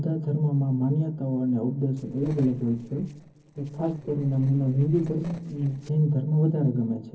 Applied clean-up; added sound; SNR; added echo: neural separator model SepFormer DNS4.